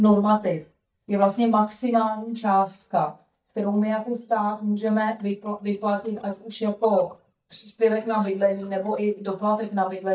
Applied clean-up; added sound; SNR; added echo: neural mask model DeepFilterNet 3.